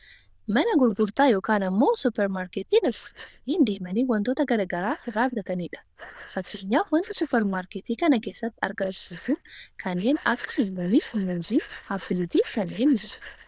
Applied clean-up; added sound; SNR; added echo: neural diffusion model UNIVERSE++.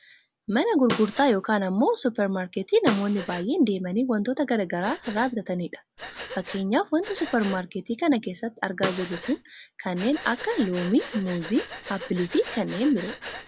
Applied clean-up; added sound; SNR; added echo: none; Breathing + Snare drum; 12 dB; none.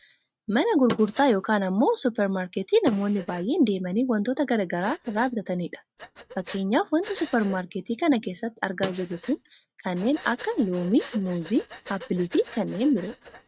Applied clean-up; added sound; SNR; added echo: neural mask model RNNoise.